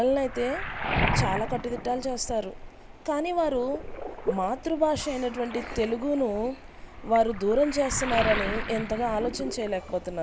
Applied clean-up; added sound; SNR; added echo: none; Waves, surf; 6 dB; none.